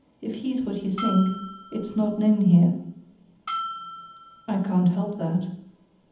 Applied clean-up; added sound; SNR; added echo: none; Bell; 12 dB; reverberation time 0.8 s.